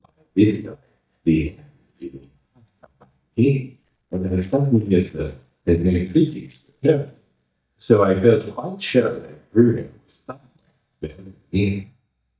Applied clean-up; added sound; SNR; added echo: neural mask model DeepFilterNet 3.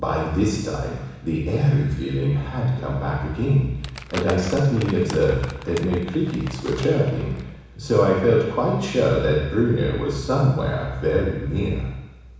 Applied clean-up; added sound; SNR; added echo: none; Crumpling, crinkling; 16 dB; reverberation time 1.1 s.